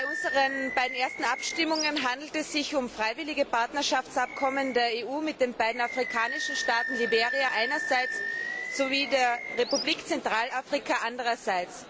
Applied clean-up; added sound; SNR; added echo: none; Animal; 7 dB; none.